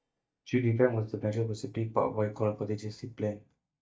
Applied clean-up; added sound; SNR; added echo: neural mask model DeepFilterNet 3.